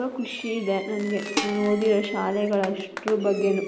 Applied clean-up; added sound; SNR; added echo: none; Dishes, pots, and pans + Fireworks; 11 dB; none.